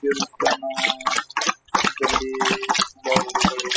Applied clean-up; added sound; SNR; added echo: classical method spectral subtraction.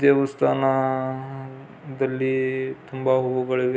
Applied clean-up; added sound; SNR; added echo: none; none; none; none.